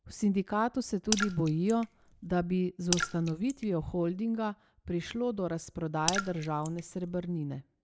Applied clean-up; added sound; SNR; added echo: none; Raindrop / Splash, splatter; 7 dB; none.